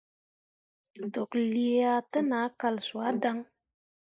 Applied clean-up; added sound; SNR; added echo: neural mask model Resemble Enhance denoiser.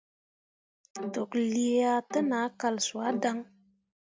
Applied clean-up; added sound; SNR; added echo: none; Bowed string instrument; 11 dB; none.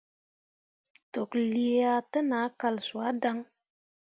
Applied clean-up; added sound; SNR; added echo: none; none; none; none.